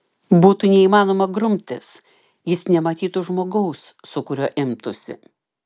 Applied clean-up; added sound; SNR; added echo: none; none; none; none.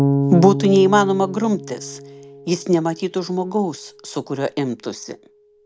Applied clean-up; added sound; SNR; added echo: none; Bass guitar; 7 dB; none.